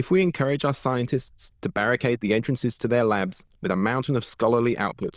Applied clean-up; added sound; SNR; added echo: neural diffusion model UNIVERSE++.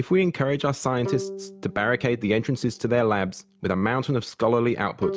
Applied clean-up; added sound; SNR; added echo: none; Bowed string instrument; 15 dB; none.